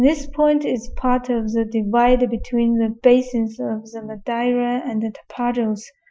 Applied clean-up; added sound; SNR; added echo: classical method Wiener filter.